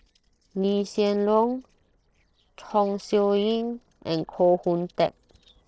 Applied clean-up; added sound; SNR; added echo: neural separator model SepFormer DNS4.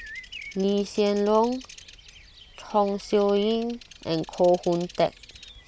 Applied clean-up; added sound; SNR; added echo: none; Bird vocalization, bird call, bird song; 20 dB; none.